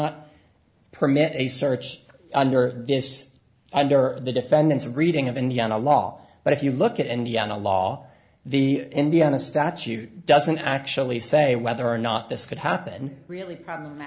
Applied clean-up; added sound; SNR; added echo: none; none; none; none.